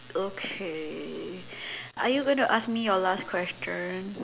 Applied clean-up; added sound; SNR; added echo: none; none; none; none.